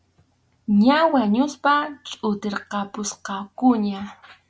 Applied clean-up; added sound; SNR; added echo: none; none; none; none.